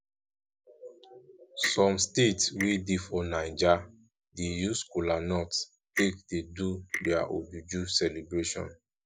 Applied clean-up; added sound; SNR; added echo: none; Clock; 9 dB; none.